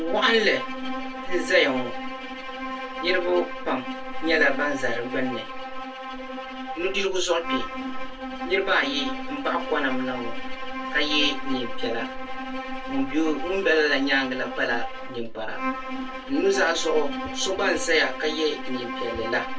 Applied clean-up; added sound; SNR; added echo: none; Bowed string instrument; 8 dB; reverberation time 0.2 s.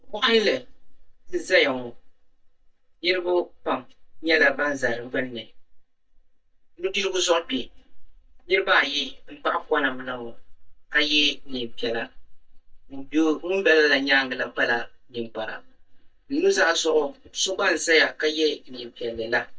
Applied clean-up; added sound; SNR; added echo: neural mask model DeepFilterNet 3.